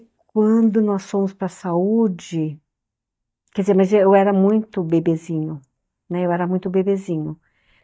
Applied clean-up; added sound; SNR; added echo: neural mask model DeepFilterNet 3.